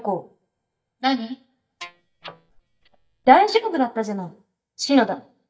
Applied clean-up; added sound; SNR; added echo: neural mask model DeepFilterNet 3.